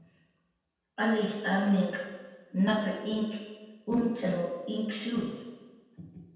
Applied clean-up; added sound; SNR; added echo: none; none; none; reverberation time 1.1 s.